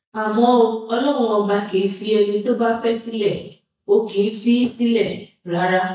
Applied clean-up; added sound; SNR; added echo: neural mask model DeepFilterNet 3.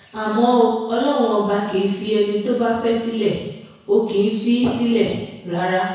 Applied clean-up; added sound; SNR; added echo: none; Bird; 18 dB; reverberation time 1.1 s.